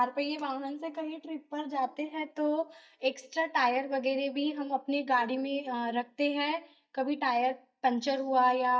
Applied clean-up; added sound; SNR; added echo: neural mask model DeepFilterNet 3.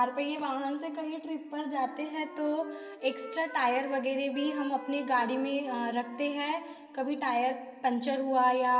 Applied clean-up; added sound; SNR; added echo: none; Wind instrument, woodwind instrument; 17 dB; reverberation time 1.4 s.